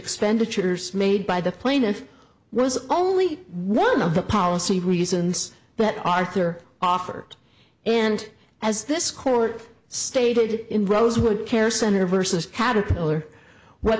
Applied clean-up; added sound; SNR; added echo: none; none; none; none.